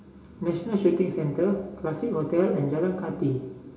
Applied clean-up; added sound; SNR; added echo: none; none; none; reverberation time 0.8 s.